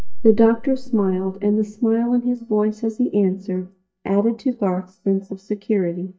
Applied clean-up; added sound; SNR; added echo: neural mask model DeepFilterNet 3.